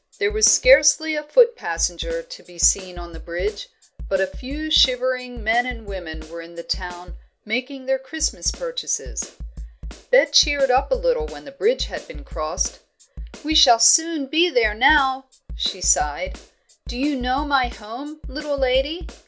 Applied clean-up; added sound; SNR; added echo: none; Snare drum; 13 dB; none.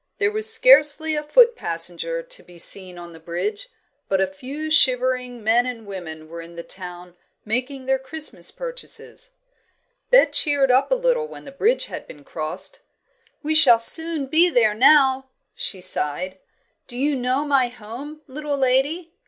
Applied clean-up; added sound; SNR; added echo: none; none; none; none.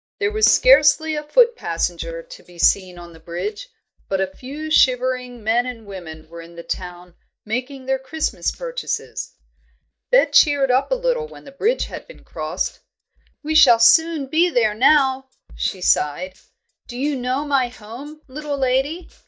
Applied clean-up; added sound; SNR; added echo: neural mask model DeepFilterNet 3.